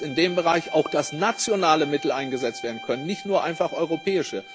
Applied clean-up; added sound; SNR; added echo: none; Bowed string instrument; 15 dB; none.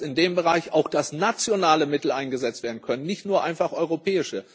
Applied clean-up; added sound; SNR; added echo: none; none; none; none.